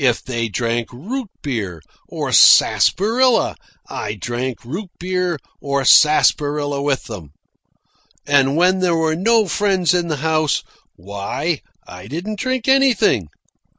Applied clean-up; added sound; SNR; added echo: none; none; none; none.